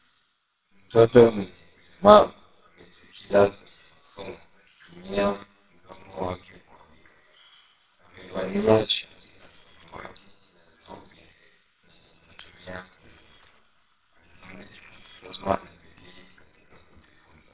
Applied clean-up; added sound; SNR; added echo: neural separator model SepFormer WHAMR!.